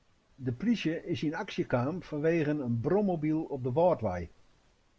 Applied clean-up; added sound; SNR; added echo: none; none; none; none.